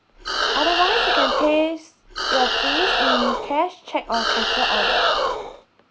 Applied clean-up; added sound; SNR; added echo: none; Animal; -3 dB; none.